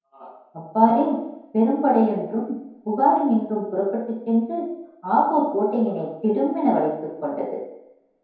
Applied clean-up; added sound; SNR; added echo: none; none; none; reverberation time 0.9 s.